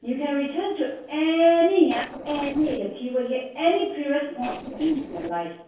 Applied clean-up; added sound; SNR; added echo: neural separator model SepFormer DNS4.